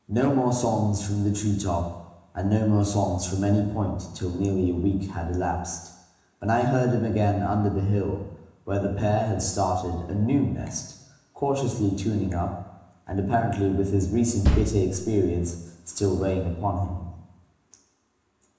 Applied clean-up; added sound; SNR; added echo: none; Bass drum; 0 dB; reverberation time 1.0 s.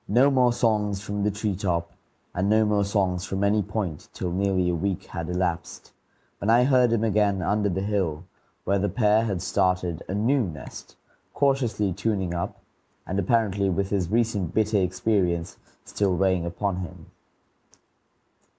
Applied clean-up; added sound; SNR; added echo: none; none; none; none.